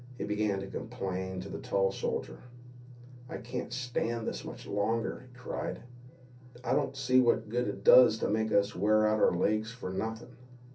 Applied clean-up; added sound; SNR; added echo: none; none; none; reverberation time 0.3 s.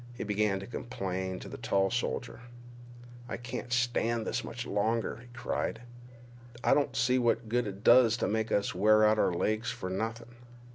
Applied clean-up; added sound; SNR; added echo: none; none; none; none.